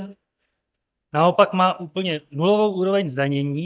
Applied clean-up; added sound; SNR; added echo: neural mask model DeepFilterNet 3.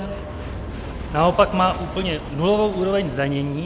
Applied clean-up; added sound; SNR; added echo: none; Aircraft; 10 dB; none.